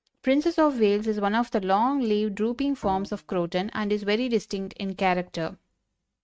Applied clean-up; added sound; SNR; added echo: neural mask model RNNoise.